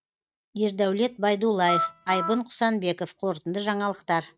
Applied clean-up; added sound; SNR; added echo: neural mask model RNNoise.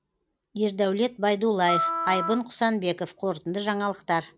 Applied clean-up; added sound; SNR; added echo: none; Wind instrument, woodwind instrument; 4 dB; none.